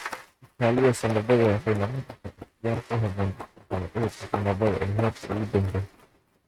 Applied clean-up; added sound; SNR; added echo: neural mask model RNNoise.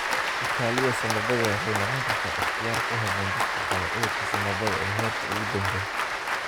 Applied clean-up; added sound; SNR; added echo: none; Applause; -5 dB; none.